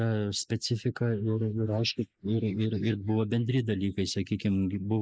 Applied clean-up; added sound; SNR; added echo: neural mask model Resemble Enhance denoiser.